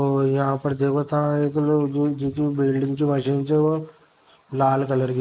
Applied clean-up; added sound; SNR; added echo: neural mask model Resemble Enhance denoiser.